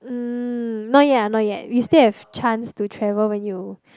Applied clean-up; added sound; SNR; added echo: none; none; none; none.